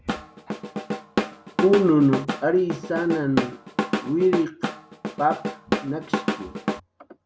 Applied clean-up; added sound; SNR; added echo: none; Drum / Drum kit; 4 dB; none.